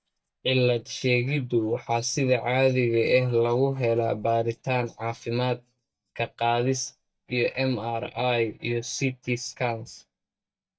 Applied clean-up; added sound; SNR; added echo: neural mask model DeepFilterNet 3.